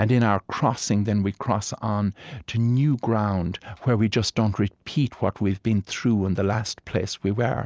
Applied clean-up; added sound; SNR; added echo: none; none; none; none.